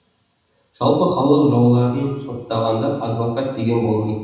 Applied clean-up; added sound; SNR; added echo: none; none; none; reverberation time 1.1 s.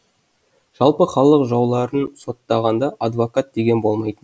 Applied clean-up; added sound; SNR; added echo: none; none; none; none.